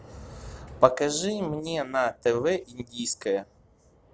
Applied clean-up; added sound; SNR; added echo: none; none; none; none.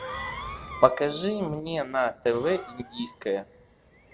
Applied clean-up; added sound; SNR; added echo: none; Cough; 14 dB; reverberation time 0.6 s.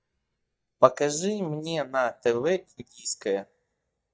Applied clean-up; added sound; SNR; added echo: neural mask model DeepFilterNet 3.